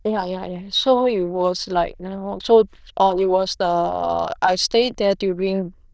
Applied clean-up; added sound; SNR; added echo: neural diffusion model UNIVERSE++.